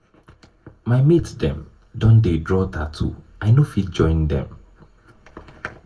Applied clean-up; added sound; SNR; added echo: none; none; none; reverberation time 0.2 s.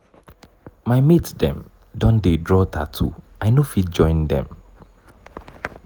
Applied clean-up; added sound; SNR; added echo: none; none; none; none.